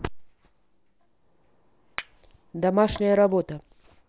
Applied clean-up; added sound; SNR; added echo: none; Chink, clink; 19 dB; none.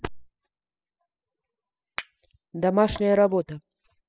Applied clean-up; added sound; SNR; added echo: classical method spectral subtraction.